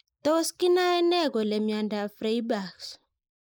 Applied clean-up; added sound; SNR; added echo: neural mask model Resemble Enhance denoiser.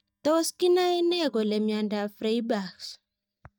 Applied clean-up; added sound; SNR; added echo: neural mask model DeepFilterNet 3.